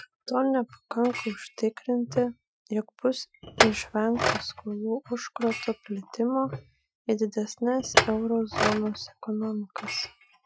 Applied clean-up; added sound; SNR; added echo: classical method Wiener filter.